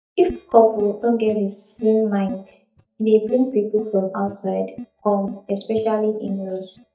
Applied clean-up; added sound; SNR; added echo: neural mask model DeepFilterNet 3.